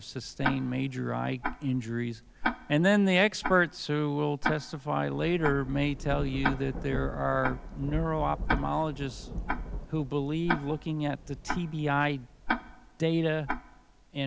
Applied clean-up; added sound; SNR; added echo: none; Tick-tock + Thunder / Rain; 6 dB; none.